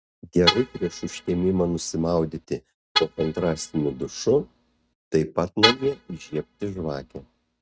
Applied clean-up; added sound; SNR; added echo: neural mask model RNNoise.